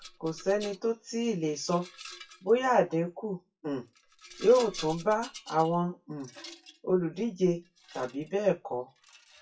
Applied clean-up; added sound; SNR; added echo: classical method WPE with log-MMSE.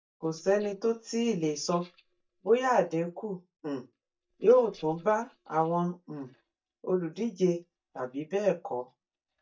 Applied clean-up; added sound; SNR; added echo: neural mask model DeepFilterNet 3.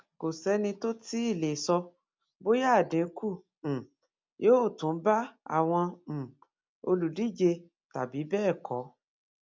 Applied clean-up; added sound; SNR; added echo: none; none; none; none.